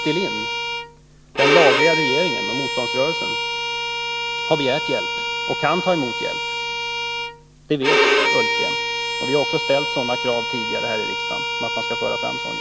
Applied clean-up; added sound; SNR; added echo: none; Bowed string instrument; -2 dB; none.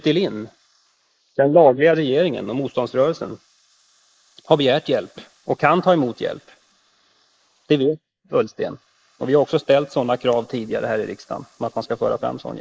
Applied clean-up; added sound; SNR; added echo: neural mask model Resemble Enhance denoiser.